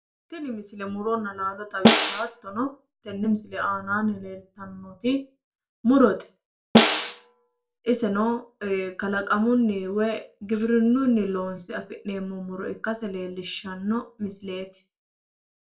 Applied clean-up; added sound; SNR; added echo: none; Snare drum; -5 dB; reverberation time 0.2 s.